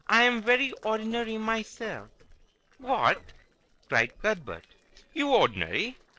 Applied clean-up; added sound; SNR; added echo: neural separator model SepFormer DNS4.